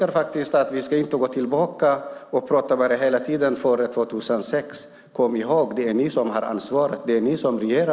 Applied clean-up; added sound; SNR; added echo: none; none; none; none.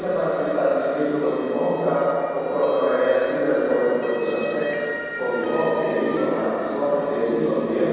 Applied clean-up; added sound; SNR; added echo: none; Motor vehicle (road) / Siren; 15 dB; reverberation time 2.2 s.